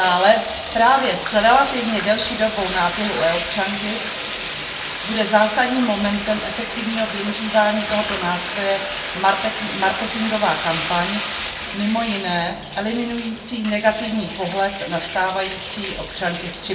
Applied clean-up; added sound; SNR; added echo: none; Bathtub (filling or washing); 8 dB; reverberation time 0.5 s.